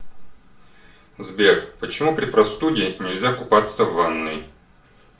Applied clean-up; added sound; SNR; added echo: none; none; none; reverberation time 0.4 s.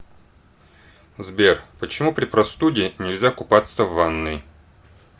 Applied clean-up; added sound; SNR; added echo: none; none; none; none.